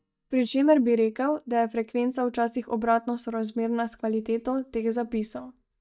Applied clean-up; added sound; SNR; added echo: neural mask model DeepFilterNet 3.